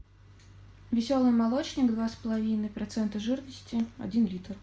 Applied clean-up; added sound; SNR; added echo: none; none; none; none.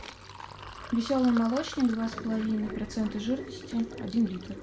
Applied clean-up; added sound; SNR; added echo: none; Sink (filling or washing); 12 dB; none.